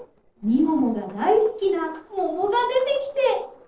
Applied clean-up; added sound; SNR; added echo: neural separator model SepFormer DNS4.